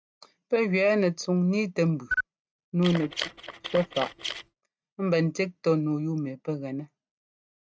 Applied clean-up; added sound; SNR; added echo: neural mask model RNNoise.